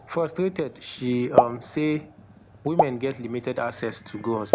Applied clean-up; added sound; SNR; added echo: none; Explosion; -1 dB; none.